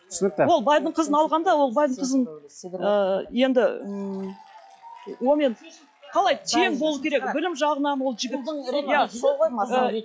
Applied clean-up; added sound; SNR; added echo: classical method log-MMSE.